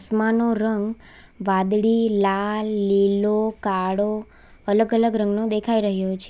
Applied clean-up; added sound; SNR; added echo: none; none; none; none.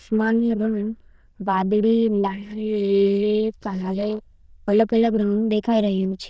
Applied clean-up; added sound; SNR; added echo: neural diffusion model UNIVERSE++.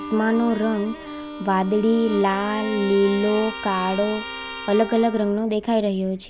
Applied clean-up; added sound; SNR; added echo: none; Bowed string instrument + Trumpet; 11 dB; none.